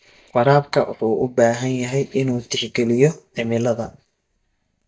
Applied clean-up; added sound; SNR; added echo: neural mask model DeepFilterNet 3.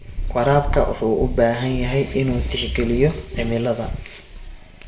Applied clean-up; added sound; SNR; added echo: none; Purr; 7 dB; reverberation time 0.5 s.